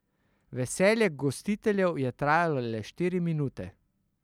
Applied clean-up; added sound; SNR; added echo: none; none; none; none.